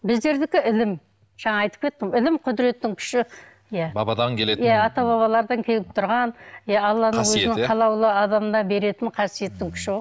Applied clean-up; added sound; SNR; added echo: none; none; none; none.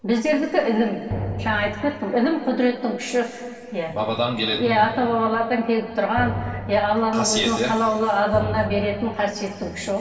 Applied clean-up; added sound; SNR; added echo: none; Drum; 10 dB; reverberation time 2.4 s.